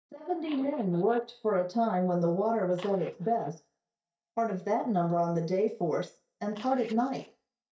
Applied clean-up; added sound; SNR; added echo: neural mask model DeepFilterNet 3.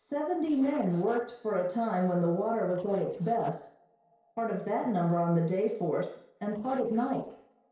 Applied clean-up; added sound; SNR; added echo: neural separator model SepFormer DNS4.